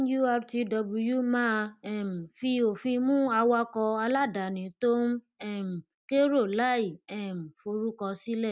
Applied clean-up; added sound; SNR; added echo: none; none; none; none.